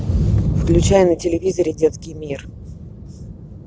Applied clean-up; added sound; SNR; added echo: none; none; none; none.